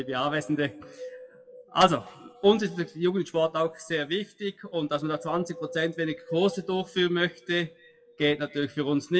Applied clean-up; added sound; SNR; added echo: classical method WPE with log-MMSE.